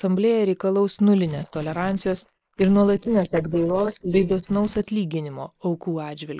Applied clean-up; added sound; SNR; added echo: neural mask model Resemble Enhance denoiser.